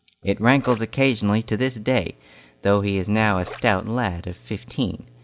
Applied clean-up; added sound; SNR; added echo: none; Gurgling; 19 dB; none.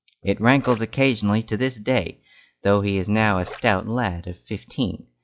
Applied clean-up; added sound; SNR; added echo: classical method log-MMSE.